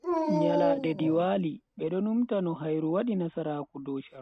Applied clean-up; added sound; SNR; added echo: neural mask model RNNoise.